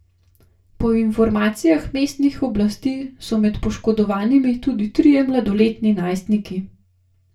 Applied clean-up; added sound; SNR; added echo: none; none; none; reverberation time 0.2 s.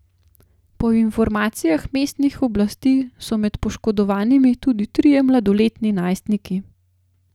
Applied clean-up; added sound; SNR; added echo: none; none; none; none.